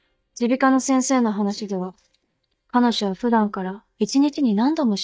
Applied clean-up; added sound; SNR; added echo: neural mask model DeepFilterNet 3.